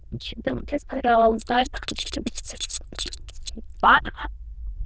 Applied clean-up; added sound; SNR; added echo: neural diffusion model UNIVERSE++.